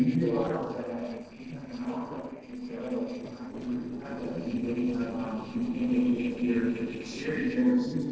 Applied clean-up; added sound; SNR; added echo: neural separator model SepFormer DNS4.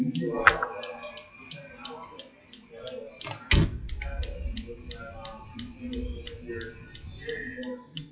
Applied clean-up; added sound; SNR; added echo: classical method WPE with log-MMSE.